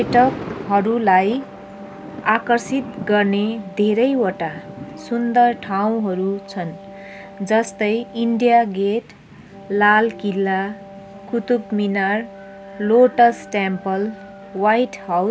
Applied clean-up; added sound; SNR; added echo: none; Thunder + Wind instrument, woodwind instrument; 16 dB; none.